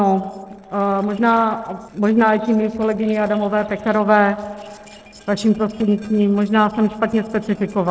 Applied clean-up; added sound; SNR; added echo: neural separator model SepFormer DNS4.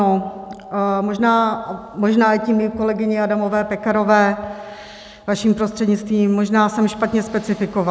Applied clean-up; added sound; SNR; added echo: none; none; none; none.